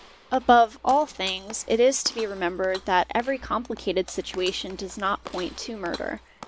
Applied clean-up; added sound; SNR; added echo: none; Shatter + Walk, footsteps / Slam; 19 dB; none.